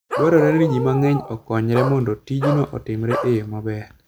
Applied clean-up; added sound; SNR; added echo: none; Bark; 7 dB; none.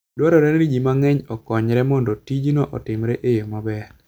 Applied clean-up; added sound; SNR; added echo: none; none; none; none.